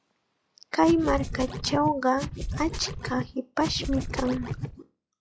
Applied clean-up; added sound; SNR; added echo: classical method log-MMSE.